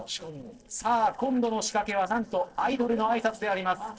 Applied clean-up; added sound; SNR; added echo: neural separator model SepFormer DNS4.